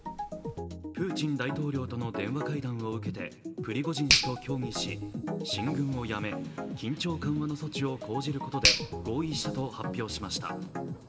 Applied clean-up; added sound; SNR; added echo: none; Finger snapping; 4 dB; reverberation time 1.8 s.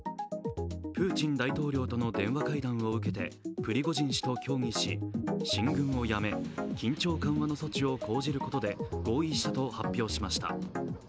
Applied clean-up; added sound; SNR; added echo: none; none; none; none.